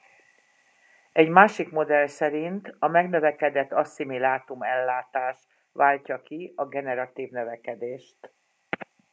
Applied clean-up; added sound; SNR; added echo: none; none; none; none.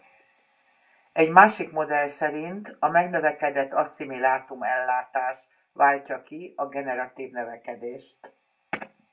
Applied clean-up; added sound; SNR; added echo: none; none; none; reverberation time 0.2 s.